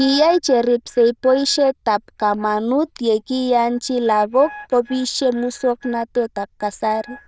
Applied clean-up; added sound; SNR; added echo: neural diffusion model UNIVERSE++.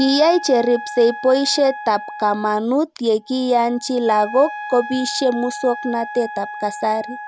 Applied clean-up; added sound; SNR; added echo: none; Wind instrument, woodwind instrument; 13 dB; none.